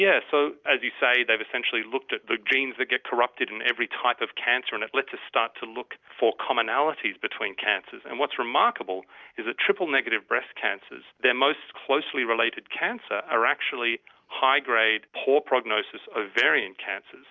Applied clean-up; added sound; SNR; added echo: none; none; none; none.